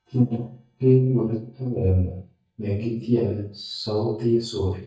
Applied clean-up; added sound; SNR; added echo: neural mask model DeepFilterNet 3.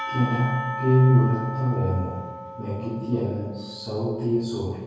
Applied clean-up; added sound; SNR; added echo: none; Church bell / Percussion; 11 dB; reverberation time 1.3 s.